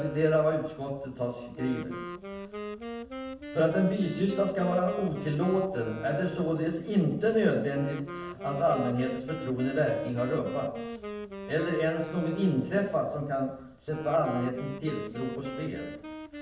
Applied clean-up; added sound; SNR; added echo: none; Wind instrument, woodwind instrument; 11 dB; reverberation time 0.7 s.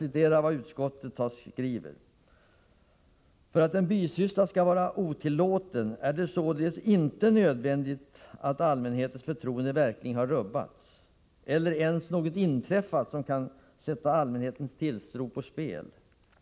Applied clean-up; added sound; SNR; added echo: none; none; none; none.